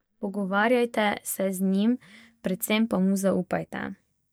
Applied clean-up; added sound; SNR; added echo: neural mask model DeepFilterNet 3.